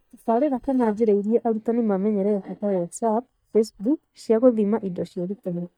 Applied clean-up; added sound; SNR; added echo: neural mask model DeepFilterNet 3.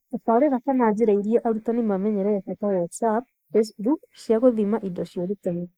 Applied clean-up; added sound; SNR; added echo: neural mask model Resemble Enhance denoiser.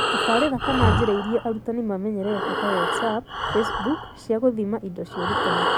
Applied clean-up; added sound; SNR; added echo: none; Breathing; 0 dB; none.